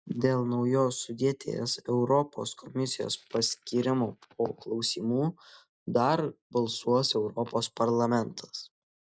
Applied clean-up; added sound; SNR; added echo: none; none; none; none.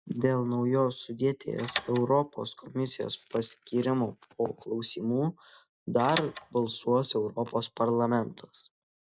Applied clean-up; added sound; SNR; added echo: none; Tools; 2 dB; none.